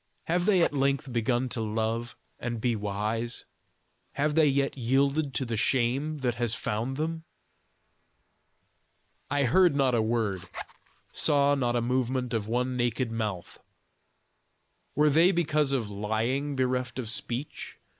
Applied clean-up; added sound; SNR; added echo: neural mask model Resemble Enhance denoiser.